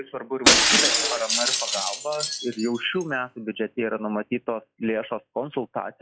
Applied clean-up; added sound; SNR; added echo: classical method log-MMSE.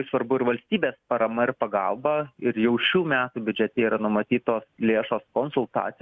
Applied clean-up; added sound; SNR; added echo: none; none; none; none.